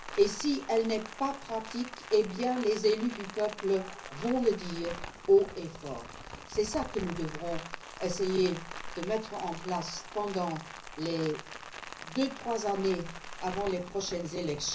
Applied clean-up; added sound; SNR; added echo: none; Rain; 11 dB; reverberation time 0.5 s.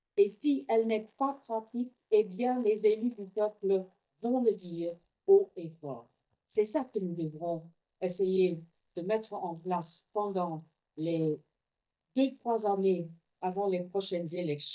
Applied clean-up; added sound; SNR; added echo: neural mask model DeepFilterNet 3.